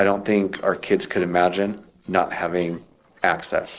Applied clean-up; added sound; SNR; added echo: neural separator model SepFormer DNS4.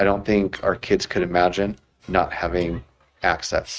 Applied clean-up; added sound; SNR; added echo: neural mask model RNNoise.